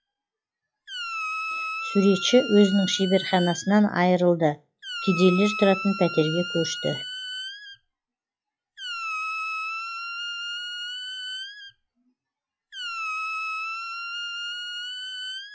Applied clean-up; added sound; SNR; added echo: classical method log-MMSE.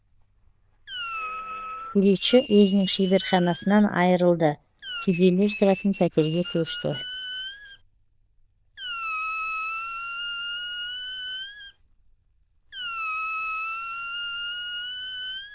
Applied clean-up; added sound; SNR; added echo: neural diffusion model UNIVERSE++.